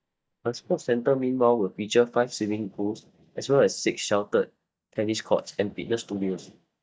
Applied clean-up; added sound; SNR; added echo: neural mask model DeepFilterNet 3.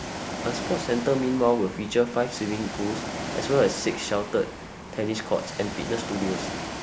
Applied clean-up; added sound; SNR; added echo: none; Ocean; 8 dB; none.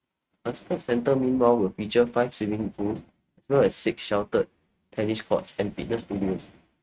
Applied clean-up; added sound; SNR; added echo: neural mask model RNNoise.